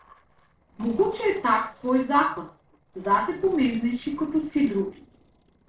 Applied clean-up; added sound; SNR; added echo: neural separator model SepFormer DNS4.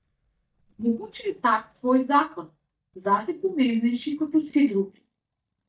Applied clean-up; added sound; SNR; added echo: neural mask model DeepFilterNet 3.